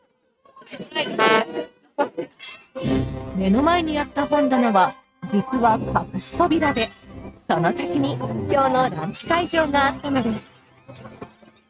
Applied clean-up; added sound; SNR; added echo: neural mask model RNNoise.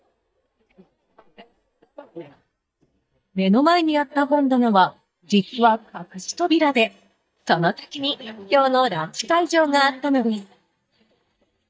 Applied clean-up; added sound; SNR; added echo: neural mask model DeepFilterNet 3.